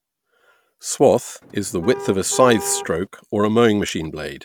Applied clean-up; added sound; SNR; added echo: none; Car; 12 dB; none.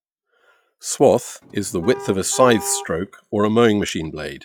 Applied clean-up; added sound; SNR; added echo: classical method log-MMSE.